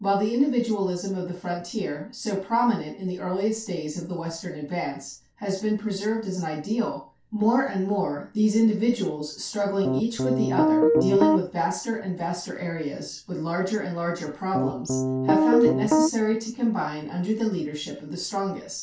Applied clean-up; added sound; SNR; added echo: none; Piano; -4 dB; reverberation time 0.3 s.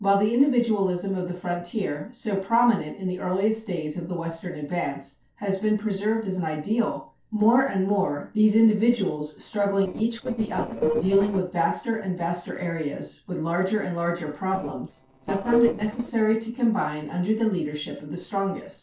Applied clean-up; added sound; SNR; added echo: neural separator model SepFormer DNS4.